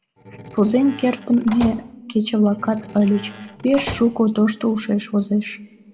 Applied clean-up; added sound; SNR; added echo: none; Slam; 15 dB; reverberation time 1.7 s.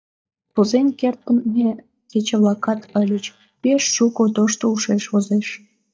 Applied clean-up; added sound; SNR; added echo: neural mask model DeepFilterNet 3.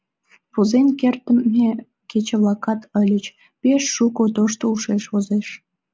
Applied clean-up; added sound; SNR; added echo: none; none; none; none.